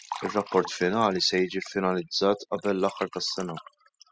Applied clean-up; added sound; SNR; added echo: classical method spectral subtraction.